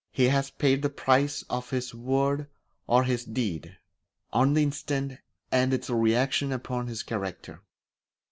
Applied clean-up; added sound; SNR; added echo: none; none; none; none.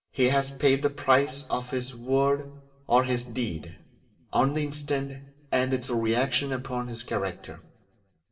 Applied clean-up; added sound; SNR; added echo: none; none; none; reverberation time 0.8 s.